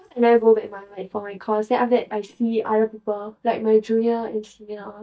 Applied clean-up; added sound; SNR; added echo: neural mask model DeepFilterNet 3.